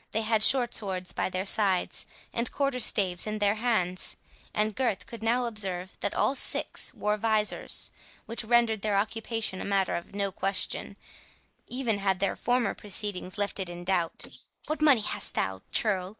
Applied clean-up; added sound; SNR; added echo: neural mask model Resemble Enhance denoiser.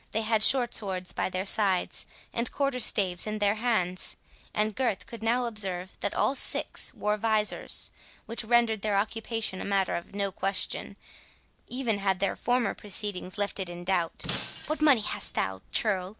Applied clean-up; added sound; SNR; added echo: none; Shatter; 12 dB; none.